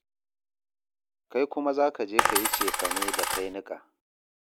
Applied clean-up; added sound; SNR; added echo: none; Coin (dropping); -5 dB; none.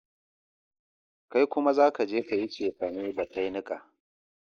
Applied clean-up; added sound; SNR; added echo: neural mask model Resemble Enhance denoiser.